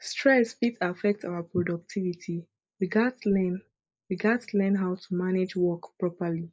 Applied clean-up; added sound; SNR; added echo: neural mask model Resemble Enhance denoiser.